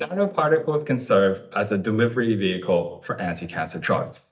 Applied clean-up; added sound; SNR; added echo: neural mask model DeepFilterNet 3.